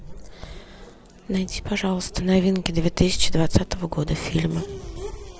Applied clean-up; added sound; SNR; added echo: none; Race car, auto racing / Accelerating, revving, vroom; 17 dB; none.